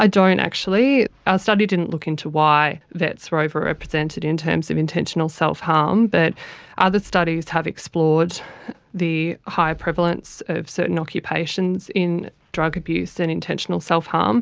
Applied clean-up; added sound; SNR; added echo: none; none; none; none.